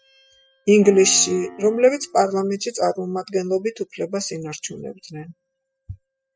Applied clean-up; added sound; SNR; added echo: classical method spectral subtraction.